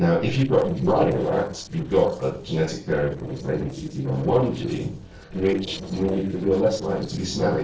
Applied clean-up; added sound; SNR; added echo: neural separator model SepFormer DNS4.